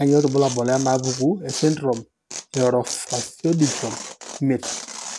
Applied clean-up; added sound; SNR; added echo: none; Tearing; 11 dB; none.